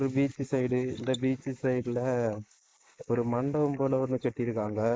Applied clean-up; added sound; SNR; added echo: neural mask model Resemble Enhance denoiser.